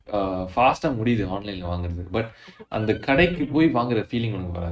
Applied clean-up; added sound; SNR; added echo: neural mask model RNNoise.